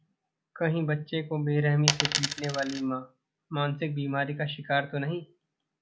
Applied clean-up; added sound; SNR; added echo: none; Coin (dropping); 0 dB; none.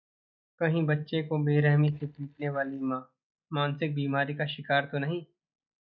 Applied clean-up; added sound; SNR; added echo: neural mask model DeepFilterNet 3.